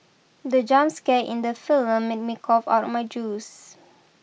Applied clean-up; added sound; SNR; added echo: none; none; none; none.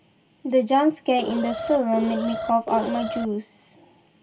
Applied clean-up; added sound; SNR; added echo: none; Alarm; 7 dB; reverberation time 0.2 s.